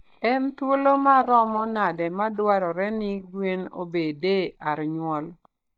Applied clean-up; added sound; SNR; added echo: neural mask model DeepFilterNet 3.